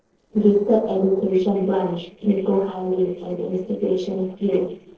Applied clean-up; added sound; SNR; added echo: neural separator model SepFormer DNS4.